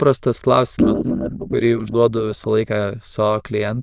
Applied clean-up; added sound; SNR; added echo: neural diffusion model UNIVERSE++.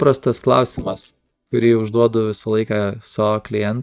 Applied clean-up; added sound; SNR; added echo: neural mask model DeepFilterNet 3.